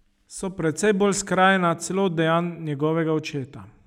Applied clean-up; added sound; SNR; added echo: none; none; none; none.